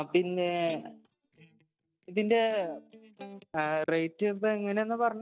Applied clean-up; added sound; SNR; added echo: neural mask model DeepFilterNet 3.